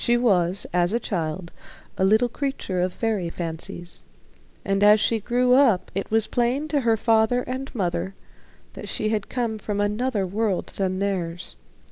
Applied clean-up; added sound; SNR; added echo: none; none; none; none.